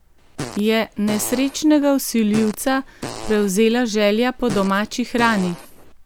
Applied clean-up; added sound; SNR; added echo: none; Fart; 15 dB; none.